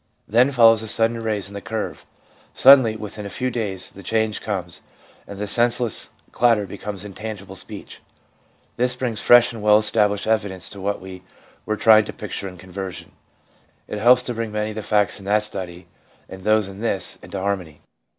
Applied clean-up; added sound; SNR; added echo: none; none; none; none.